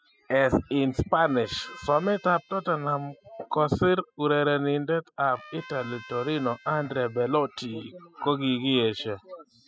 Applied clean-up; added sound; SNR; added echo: classical method spectral subtraction.